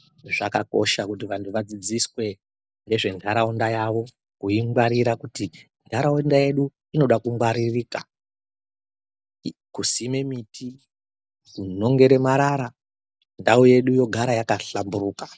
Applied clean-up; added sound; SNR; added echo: none; none; none; none.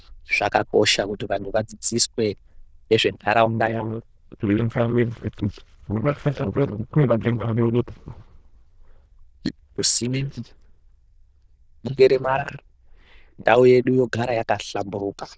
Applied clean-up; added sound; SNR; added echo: neural diffusion model UNIVERSE++.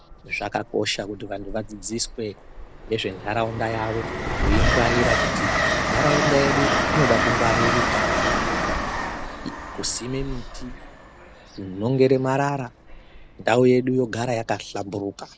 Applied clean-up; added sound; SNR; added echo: none; Train; 0 dB; none.